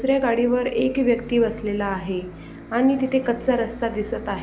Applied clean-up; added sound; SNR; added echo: none; Bus; 16 dB; none.